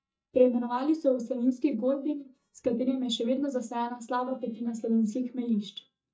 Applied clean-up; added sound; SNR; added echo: neural mask model DeepFilterNet 3.